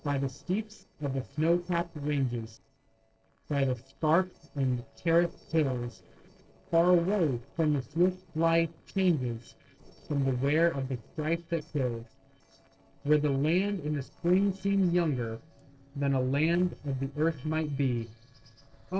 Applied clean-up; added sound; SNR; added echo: neural separator model SepFormer DNS4.